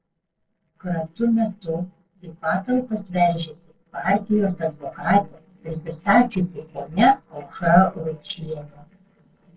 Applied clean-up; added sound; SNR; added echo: neural separator model SepFormer DNS4.